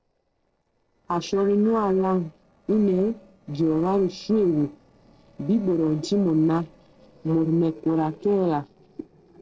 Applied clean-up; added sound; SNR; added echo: neural separator model SepFormer DNS4.